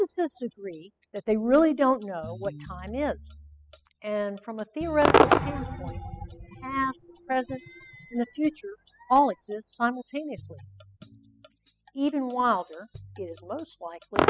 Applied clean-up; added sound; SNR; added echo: classical method spectral subtraction.